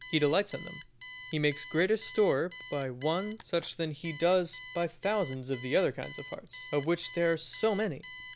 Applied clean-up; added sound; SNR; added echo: none; Alarm; 14 dB; none.